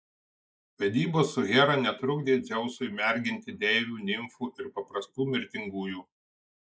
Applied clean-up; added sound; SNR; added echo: neural mask model Resemble Enhance denoiser.